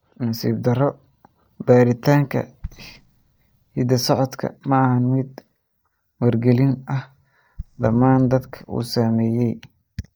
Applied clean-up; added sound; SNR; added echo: neural mask model DeepFilterNet 3.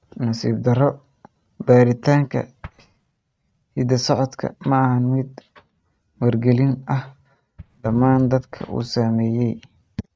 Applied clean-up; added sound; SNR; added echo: neural mask model RNNoise.